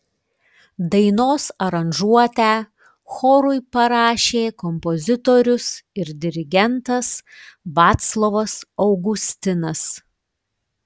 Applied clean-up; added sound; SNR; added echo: none; none; none; none.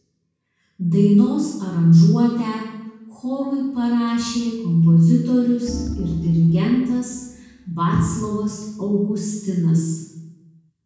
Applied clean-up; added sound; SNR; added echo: none; Organ; 13 dB; reverberation time 1.1 s.